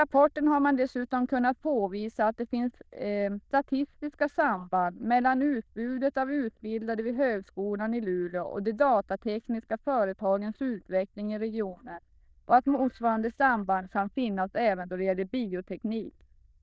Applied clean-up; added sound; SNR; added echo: neural diffusion model UNIVERSE++.